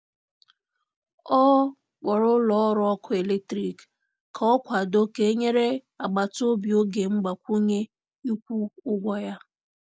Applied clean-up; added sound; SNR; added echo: none; none; none; none.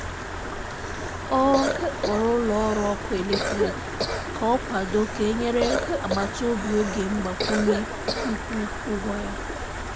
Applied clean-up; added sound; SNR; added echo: none; Cough + Stream; 2 dB; none.